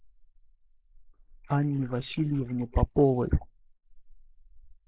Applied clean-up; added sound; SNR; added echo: neural mask model Resemble Enhance denoiser.